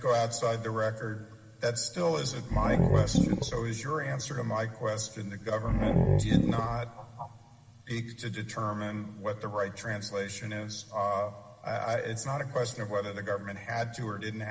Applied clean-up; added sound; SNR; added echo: none; Growling; -3 dB; reverberation time 2.7 s.